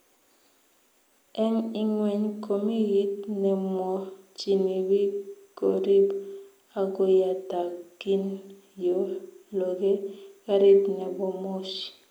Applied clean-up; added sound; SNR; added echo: none; none; none; none.